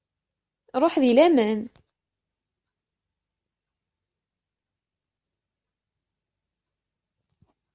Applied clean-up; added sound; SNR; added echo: none; none; none; none.